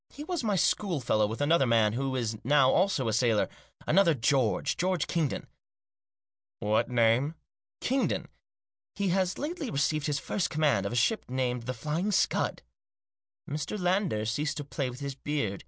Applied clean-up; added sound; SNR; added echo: none; none; none; none.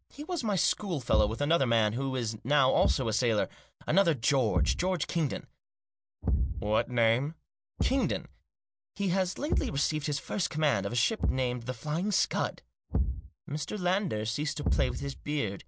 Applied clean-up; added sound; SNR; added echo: none; Thump, thud; 5 dB; none.